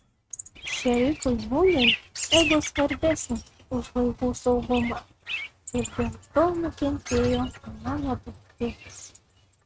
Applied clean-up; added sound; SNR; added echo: neural mask model RNNoise.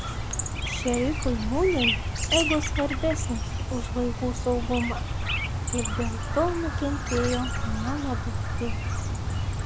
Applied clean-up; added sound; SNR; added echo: none; Chirp, tweet; -1 dB; none.